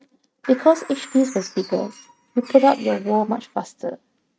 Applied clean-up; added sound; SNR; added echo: neural mask model RNNoise.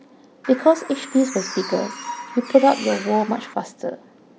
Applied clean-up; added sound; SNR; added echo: none; Bird; 13 dB; none.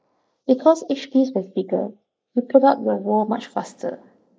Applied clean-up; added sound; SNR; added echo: neural mask model Resemble Enhance denoiser.